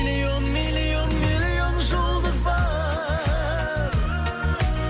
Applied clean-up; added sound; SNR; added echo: none; none; none; none.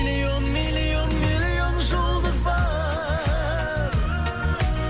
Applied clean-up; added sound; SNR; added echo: none; Thunder / Bicycle; 16 dB; none.